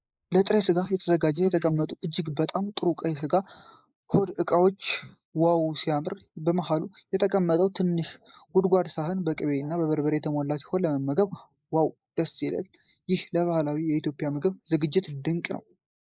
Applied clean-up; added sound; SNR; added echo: neural mask model Resemble Enhance denoiser.